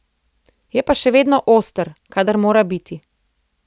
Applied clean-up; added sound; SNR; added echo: none; none; none; none.